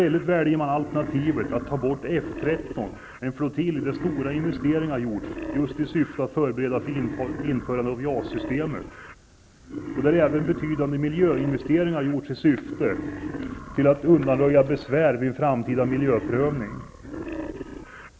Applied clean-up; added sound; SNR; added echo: none; Wild animals; 10 dB; none.